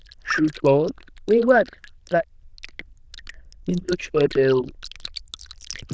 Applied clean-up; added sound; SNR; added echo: neural diffusion model UNIVERSE++.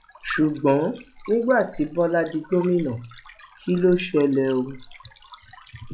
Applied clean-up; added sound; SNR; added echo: classical method log-MMSE.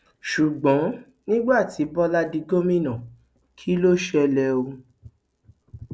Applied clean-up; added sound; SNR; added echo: none; none; none; none.